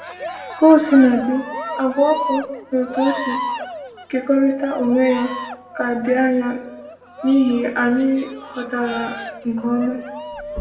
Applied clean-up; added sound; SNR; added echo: none; Cheering; 11 dB; reverberation time 0.8 s.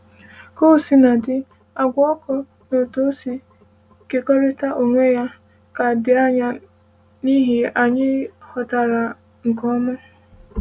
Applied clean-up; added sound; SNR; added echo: none; none; none; none.